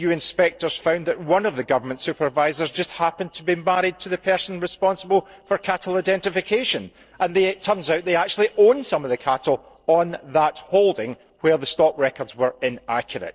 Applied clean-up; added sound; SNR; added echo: neural separator model SepFormer DNS4.